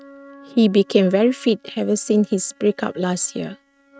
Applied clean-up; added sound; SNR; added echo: neural mask model RNNoise.